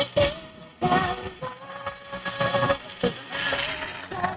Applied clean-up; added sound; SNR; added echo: neural mask model RNNoise.